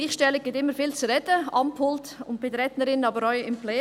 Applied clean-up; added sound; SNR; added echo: none; none; none; none.